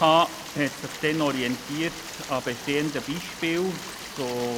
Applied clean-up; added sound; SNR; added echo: none; Stream; 11 dB; none.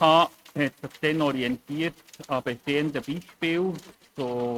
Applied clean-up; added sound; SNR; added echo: neural mask model RNNoise.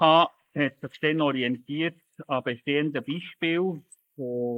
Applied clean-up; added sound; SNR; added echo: neural mask model Resemble Enhance denoiser.